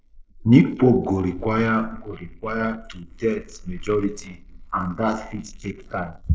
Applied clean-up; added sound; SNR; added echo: neural mask model Resemble Enhance denoiser.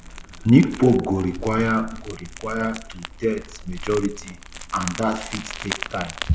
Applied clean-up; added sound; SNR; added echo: none; Crumpling, crinkling; 12 dB; none.